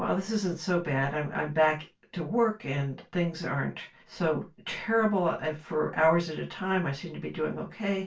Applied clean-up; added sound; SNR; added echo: none; none; none; reverberation time 0.2 s.